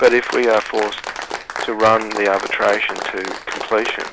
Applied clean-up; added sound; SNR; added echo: none; Applause; 9 dB; none.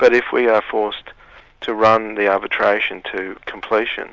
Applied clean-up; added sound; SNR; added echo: none; none; none; none.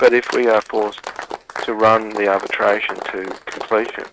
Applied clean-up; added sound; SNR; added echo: neural mask model RNNoise.